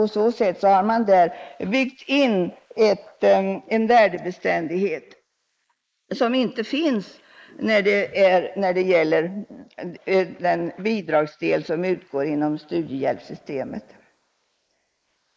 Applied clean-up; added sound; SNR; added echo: neural mask model Resemble Enhance denoiser.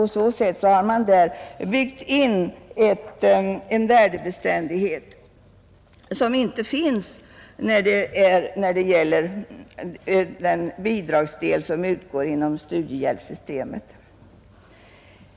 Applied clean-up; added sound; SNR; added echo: none; none; none; none.